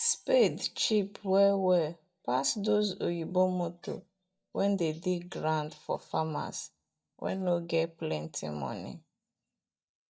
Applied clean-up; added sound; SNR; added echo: neural mask model DeepFilterNet 3.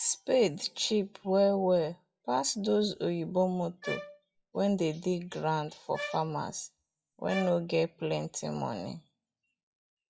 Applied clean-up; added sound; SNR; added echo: classical method WPE with log-MMSE.